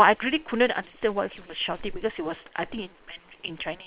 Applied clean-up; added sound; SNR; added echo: neural separator model SepFormer WHAM!.